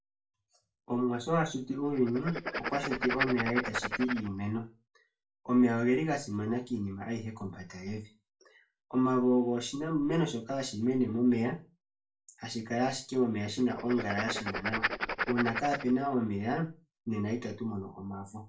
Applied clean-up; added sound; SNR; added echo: none; Writing; 4 dB; reverberation time 0.3 s.